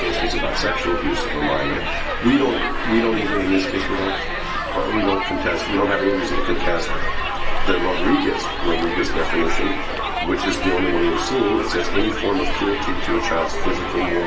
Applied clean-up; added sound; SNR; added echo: none; Crowd; 5 dB; reverberation time 0.2 s.